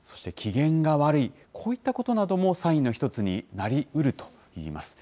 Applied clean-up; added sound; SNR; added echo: none; none; none; none.